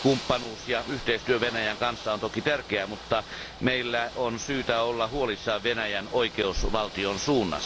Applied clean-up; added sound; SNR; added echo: none; Ocean / Boat, Water vehicle; 13 dB; none.